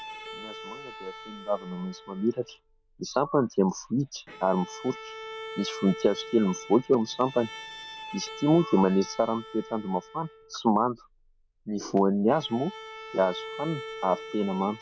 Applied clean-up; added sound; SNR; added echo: none; Bowed string instrument; 15 dB; none.